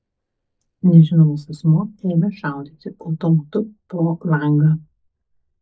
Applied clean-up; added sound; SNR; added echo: neural mask model DeepFilterNet 3.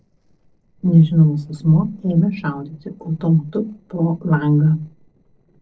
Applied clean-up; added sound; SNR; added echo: neural separator model SepFormer DNS4.